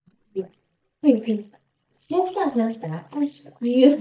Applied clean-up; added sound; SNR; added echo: neural mask model DeepFilterNet 3.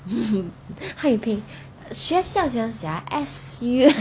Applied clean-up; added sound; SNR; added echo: none; none; none; none.